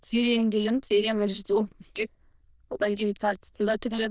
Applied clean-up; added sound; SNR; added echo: neural diffusion model UNIVERSE++.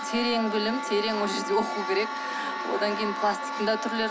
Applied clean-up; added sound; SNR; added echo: none; Wind instrument, woodwind instrument; 6 dB; none.